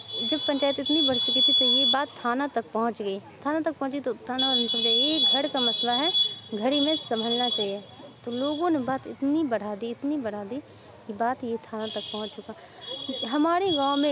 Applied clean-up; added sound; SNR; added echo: none; none; none; none.